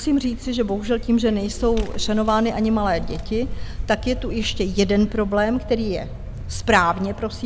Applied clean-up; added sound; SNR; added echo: none; Vehicle; 7 dB; none.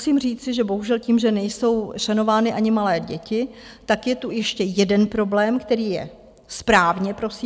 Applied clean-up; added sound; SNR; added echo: none; none; none; none.